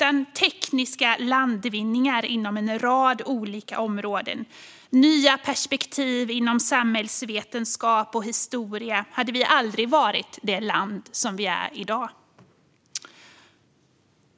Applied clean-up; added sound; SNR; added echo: none; none; none; none.